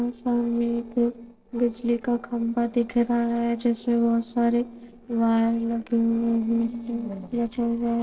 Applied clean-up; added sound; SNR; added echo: neural separator model SepFormer DNS4.